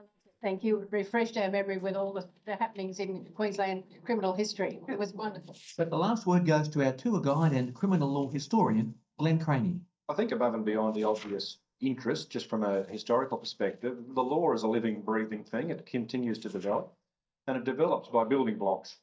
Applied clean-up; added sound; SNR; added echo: neural mask model DeepFilterNet 3.